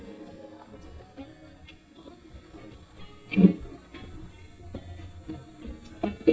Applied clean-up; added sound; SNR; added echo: neural mask model DeepFilterNet 3.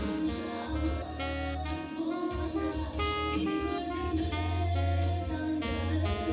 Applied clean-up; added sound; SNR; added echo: none; Wind instrument, woodwind instrument; 7 dB; reverberation time 1.1 s.